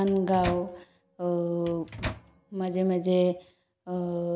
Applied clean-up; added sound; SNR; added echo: none; Microwave oven; 12 dB; none.